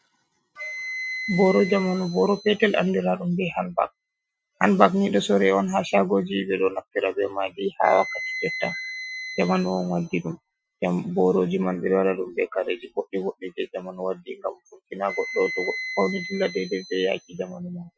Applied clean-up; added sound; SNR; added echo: classical method Wiener filter.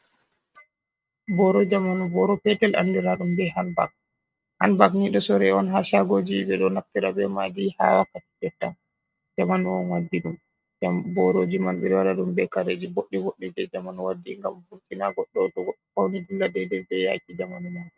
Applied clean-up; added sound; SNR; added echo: neural mask model RNNoise.